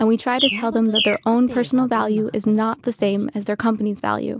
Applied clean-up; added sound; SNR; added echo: neural mask model Resemble Enhance denoiser.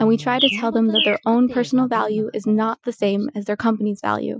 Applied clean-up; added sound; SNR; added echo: classical method Wiener filter.